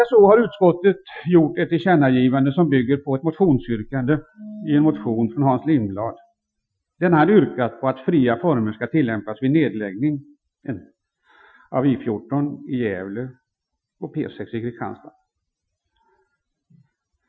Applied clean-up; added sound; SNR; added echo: classical method Wiener filter.